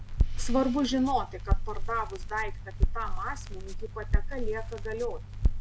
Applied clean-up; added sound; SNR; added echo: none; Crackle; -3 dB; none.